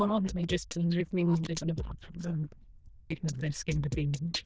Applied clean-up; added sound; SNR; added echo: neural diffusion model UNIVERSE++.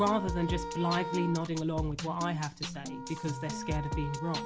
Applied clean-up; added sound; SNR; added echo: none; Wind instrument, woodwind instrument; 10 dB; none.